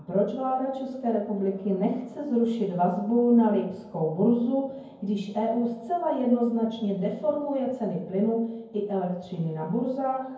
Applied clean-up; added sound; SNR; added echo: none; none; none; reverberation time 0.9 s.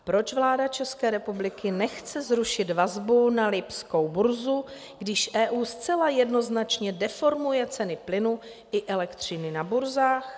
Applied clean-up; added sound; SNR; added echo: none; none; none; none.